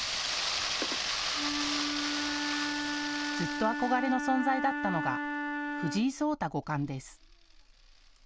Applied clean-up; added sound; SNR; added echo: none; Wind instrument, woodwind instrument; 4 dB; none.